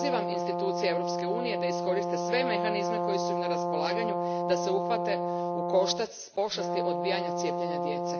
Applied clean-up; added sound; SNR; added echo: none; Brass instrument; -2 dB; none.